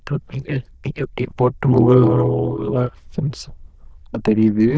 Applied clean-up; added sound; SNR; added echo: neural diffusion model UNIVERSE++.